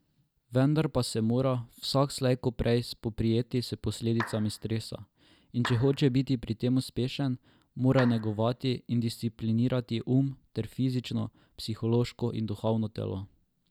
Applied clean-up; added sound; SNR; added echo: none; Clapping; 12 dB; none.